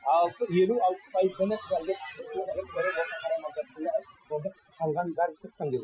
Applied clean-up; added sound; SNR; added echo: classical method Wiener filter.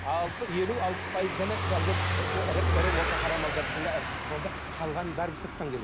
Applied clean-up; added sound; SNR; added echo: none; Car passing by / Engine; -2 dB; none.